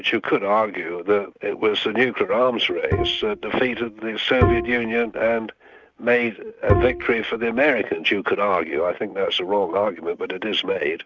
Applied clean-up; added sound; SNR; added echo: neural mask model RNNoise.